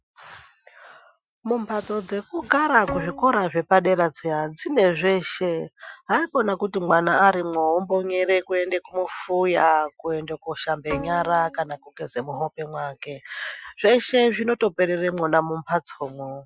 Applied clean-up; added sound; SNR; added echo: classical method Wiener filter.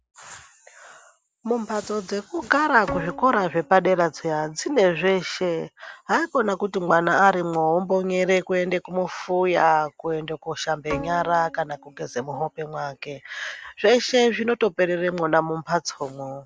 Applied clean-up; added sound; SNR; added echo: none; Bowed string instrument; 16 dB; none.